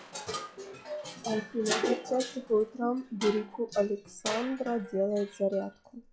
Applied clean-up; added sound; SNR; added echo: classical method log-MMSE.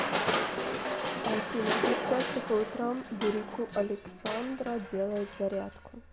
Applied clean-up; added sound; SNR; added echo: none; Crushing; 0 dB; none.